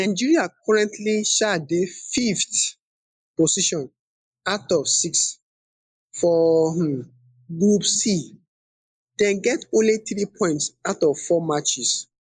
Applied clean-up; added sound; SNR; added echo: neural mask model Resemble Enhance denoiser.